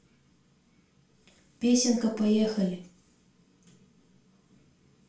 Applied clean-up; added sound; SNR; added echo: none; none; none; reverberation time 0.4 s.